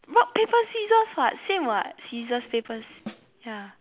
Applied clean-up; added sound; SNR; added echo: none; Snare drum; 16 dB; none.